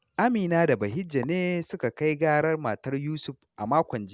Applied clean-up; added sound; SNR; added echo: none; none; none; none.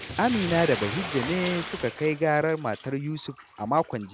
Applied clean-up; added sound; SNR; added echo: none; Bathtub (filling or washing); 10 dB; none.